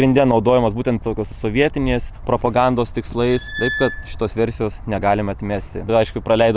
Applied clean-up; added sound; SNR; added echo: none; Squeak; 10 dB; none.